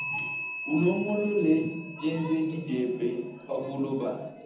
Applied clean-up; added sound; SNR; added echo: none; Bell; 11 dB; reverberation time 0.8 s.